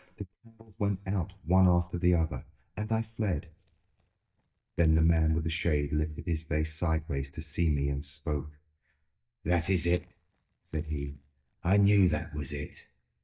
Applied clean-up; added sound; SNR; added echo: neural mask model DeepFilterNet 3.